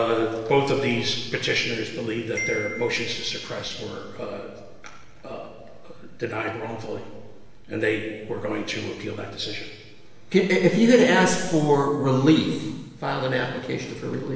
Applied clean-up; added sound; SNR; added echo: none; Marimba, xylophone; 14 dB; reverberation time 1.3 s.